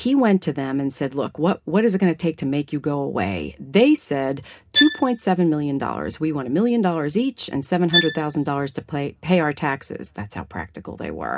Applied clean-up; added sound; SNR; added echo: none; Bowed string instrument; 2 dB; reverberation time 0.3 s.